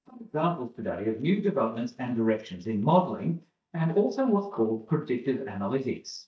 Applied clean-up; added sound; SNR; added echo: neural mask model DeepFilterNet 3.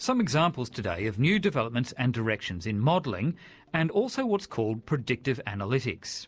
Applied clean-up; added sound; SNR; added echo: none; none; none; none.